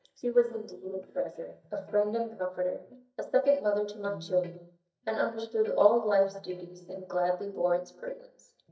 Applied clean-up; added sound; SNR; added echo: neural mask model DeepFilterNet 3.